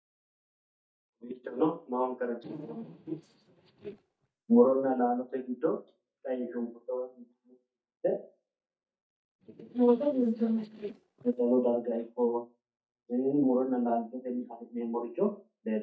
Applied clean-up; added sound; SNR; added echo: neural mask model DeepFilterNet 3.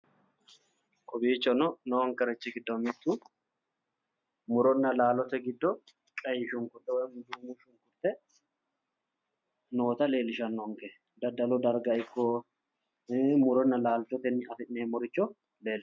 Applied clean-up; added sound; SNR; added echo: none; none; none; none.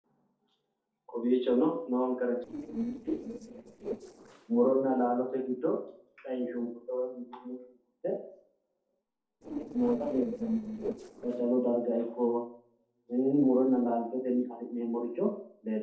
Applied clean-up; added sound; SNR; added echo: neural separator model SepFormer DNS4.